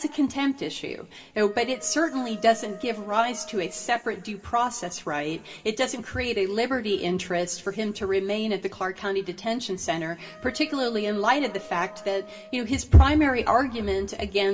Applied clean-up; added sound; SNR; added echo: none; Wind instrument, woodwind instrument; 20 dB; reverberation time 2.7 s.